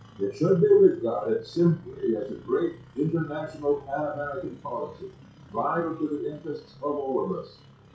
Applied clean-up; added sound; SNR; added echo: classical method WPE with log-MMSE.